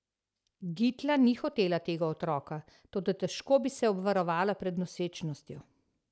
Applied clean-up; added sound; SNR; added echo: none; none; none; none.